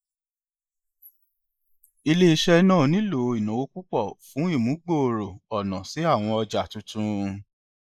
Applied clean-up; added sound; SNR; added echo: neural mask model Resemble Enhance denoiser.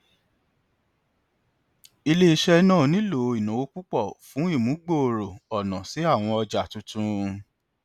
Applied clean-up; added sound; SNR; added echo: none; none; none; none.